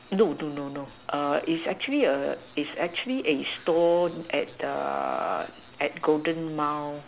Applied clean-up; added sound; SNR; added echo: none; none; none; none.